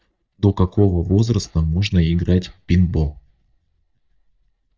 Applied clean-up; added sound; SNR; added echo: neural mask model DeepFilterNet 3.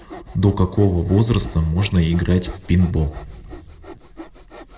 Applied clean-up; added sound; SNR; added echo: none; Sawing; 20 dB; reverberation time 1.0 s.